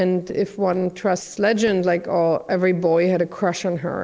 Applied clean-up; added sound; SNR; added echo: neural separator model SepFormer DNS4.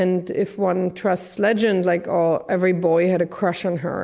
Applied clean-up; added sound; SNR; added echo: none; none; none; none.